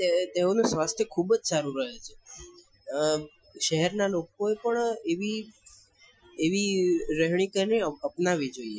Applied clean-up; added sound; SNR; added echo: classical method Wiener filter.